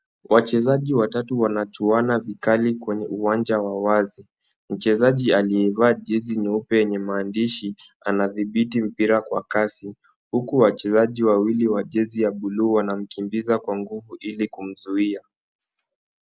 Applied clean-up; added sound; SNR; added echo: none; none; none; none.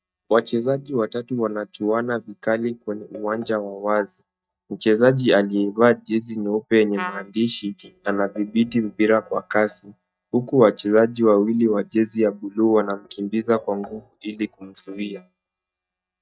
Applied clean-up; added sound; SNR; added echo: neural mask model DeepFilterNet 3.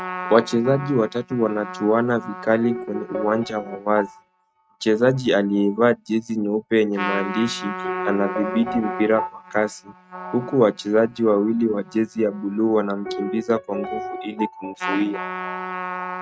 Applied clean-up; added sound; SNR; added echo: neural mask model RNNoise.